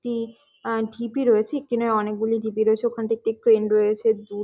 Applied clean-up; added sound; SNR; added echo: none; none; none; none.